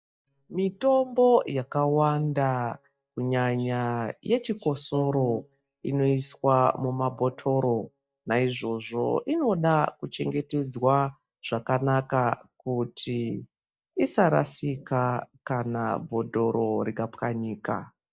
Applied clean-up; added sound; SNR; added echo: neural mask model DeepFilterNet 3.